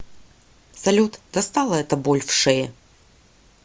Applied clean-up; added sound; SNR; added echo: none; none; none; none.